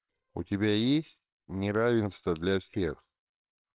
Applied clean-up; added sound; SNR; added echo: neural separator model SepFormer WHAMR!.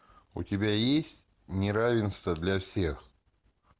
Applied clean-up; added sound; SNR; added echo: none; none; none; none.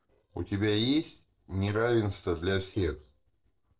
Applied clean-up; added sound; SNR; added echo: neural separator model SepFormer DNS4.